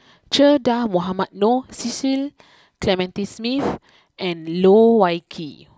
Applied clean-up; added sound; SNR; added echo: none; none; none; none.